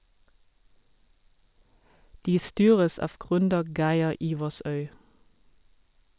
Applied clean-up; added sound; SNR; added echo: none; none; none; none.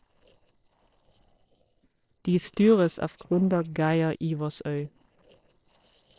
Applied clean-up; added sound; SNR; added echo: neural separator model SepFormer DNS4.